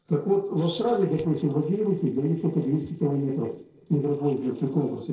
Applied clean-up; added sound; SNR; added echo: neural separator model SepFormer DNS4.